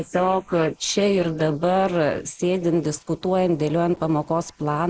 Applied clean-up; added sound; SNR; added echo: neural mask model Resemble Enhance denoiser.